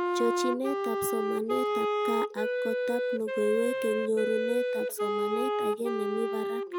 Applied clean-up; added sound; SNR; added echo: none; Wind instrument, woodwind instrument; -2 dB; none.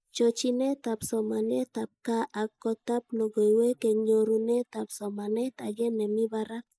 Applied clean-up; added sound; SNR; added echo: neural mask model Resemble Enhance denoiser.